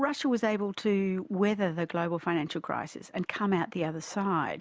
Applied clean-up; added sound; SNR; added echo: none; none; none; none.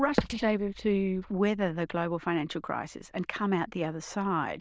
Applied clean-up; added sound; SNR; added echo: neural diffusion model UNIVERSE++.